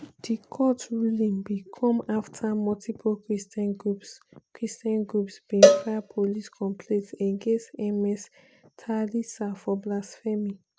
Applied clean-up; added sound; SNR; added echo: none; Cowbell; -5 dB; none.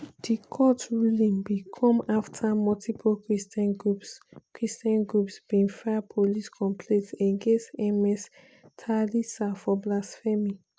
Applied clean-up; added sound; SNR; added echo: none; none; none; none.